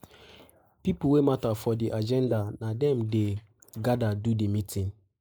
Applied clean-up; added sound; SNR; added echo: neural mask model Resemble Enhance denoiser.